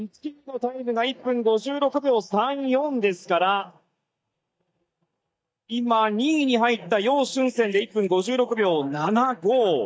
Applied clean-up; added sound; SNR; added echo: neural mask model DeepFilterNet 3.